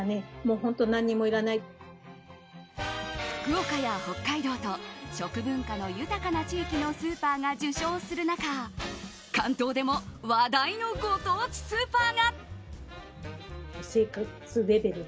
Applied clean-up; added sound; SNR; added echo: none; none; none; none.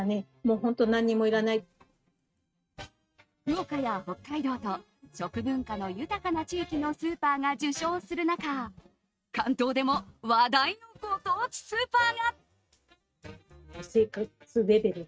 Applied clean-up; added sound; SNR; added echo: neural mask model RNNoise.